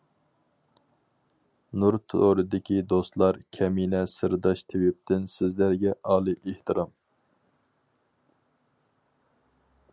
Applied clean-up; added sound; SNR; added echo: none; none; none; none.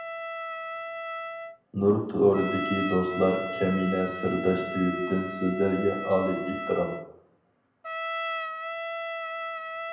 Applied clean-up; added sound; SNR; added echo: none; Trumpet; 6 dB; reverberation time 0.8 s.